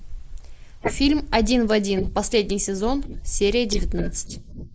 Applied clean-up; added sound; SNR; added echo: neural mask model Resemble Enhance denoiser.